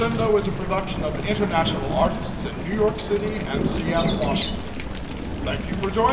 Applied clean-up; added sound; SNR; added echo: none; Thunder / Rain + Bird; 1 dB; none.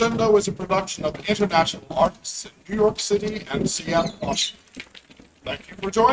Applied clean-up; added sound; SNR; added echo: neural mask model RNNoise.